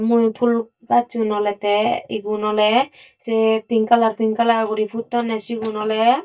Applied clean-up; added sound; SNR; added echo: neural mask model DeepFilterNet 3.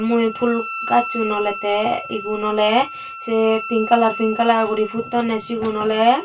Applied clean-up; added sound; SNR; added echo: none; Wind instrument, woodwind instrument; 12 dB; reverberation time 0.2 s.